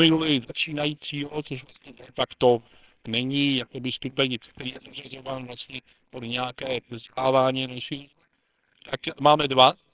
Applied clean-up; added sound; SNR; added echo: neural separator model SepFormer WHAMR!.